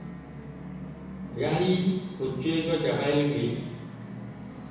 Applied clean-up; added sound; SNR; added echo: none; Musical instrument; 10 dB; reverberation time 1.1 s.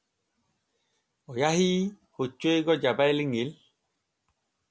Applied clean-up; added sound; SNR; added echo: none; none; none; none.